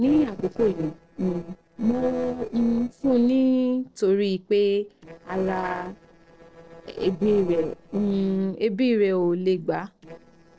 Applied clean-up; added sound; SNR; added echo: neural separator model SepFormer DNS4.